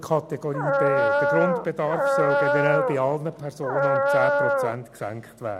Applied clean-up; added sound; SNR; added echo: none; Dog; -5 dB; none.